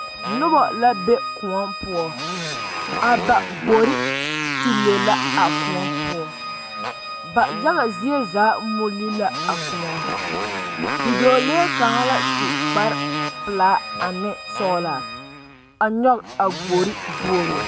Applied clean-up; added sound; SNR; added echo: none; Organ + Motorcycle; 4 dB; none.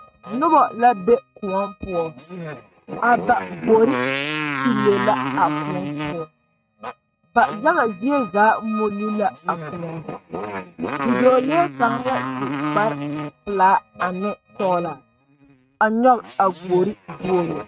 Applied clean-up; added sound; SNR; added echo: neural mask model RNNoise.